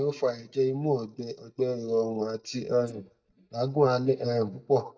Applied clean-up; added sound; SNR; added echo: neural mask model DeepFilterNet 3.